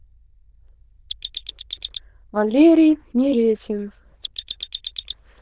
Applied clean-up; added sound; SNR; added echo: neural diffusion model UNIVERSE++.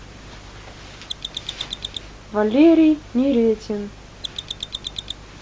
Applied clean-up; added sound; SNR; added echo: none; Mechanisms; 11 dB; none.